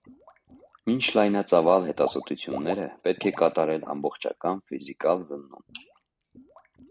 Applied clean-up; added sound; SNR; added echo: none; Water / Liquid; 16 dB; none.